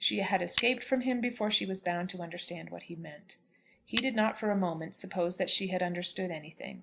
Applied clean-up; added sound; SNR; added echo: none; Cutlery, silverware; 0 dB; none.